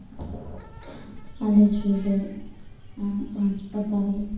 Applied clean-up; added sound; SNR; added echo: none; Insect; 13 dB; reverberation time 1.2 s.